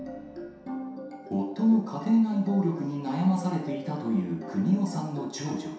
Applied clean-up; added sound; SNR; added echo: none; none; none; reverberation time 0.7 s.